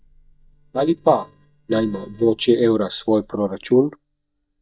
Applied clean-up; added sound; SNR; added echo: neural mask model DeepFilterNet 3.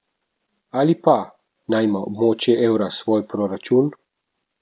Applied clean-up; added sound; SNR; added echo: none; none; none; none.